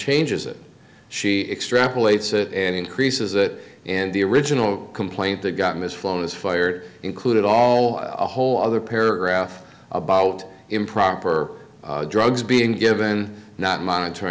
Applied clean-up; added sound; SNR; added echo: none; none; none; none.